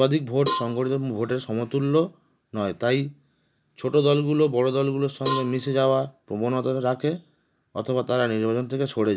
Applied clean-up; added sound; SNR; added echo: none; Cowbell; 11 dB; none.